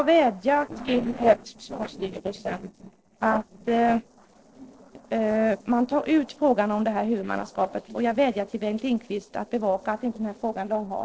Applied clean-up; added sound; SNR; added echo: neural separator model SepFormer DNS4.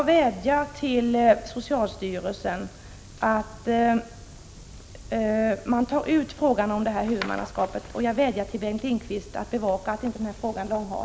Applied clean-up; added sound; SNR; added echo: none; none; none; none.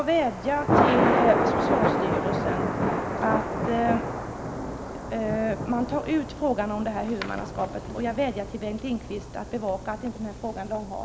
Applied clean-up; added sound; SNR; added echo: none; Thunder; -1 dB; none.